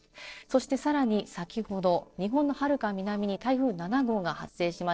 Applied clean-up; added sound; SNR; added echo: neural separator model SepFormer DNS4.